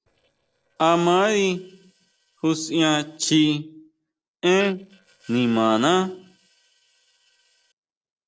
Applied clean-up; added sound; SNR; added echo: neural separator model SepFormer DNS4.